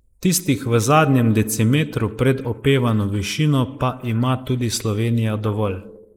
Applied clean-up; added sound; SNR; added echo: neural mask model Resemble Enhance denoiser.